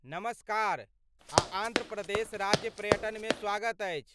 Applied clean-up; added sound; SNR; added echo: none; Run; -2 dB; none.